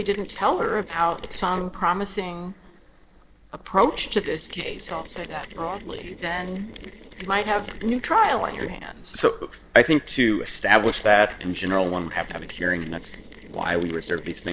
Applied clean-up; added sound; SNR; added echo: neural separator model SepFormer DNS4.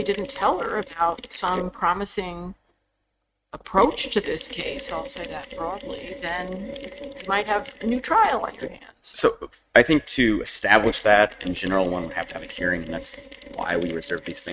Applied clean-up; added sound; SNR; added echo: neural mask model RNNoise.